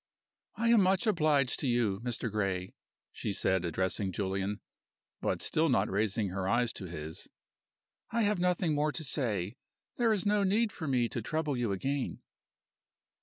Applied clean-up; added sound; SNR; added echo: none; none; none; none.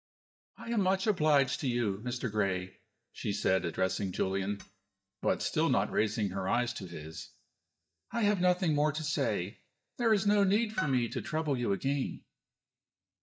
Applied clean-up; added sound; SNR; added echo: neural mask model DeepFilterNet 3.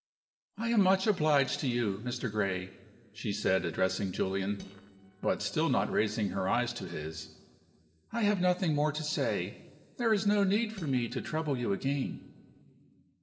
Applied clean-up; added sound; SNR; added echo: neural separator model SepFormer DNS4.